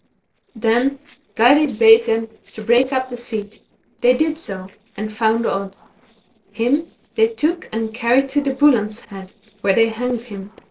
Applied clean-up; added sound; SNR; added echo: neural separator model SepFormer DNS4.